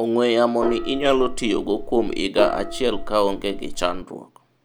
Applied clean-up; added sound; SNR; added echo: none; Gong; 6 dB; none.